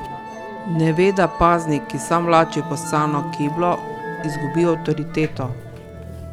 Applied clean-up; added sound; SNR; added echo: none; Musical instrument; 9 dB; none.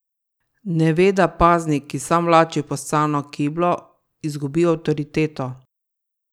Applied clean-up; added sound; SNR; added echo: none; none; none; none.